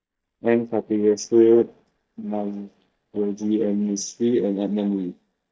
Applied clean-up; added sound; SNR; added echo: neural mask model DeepFilterNet 3.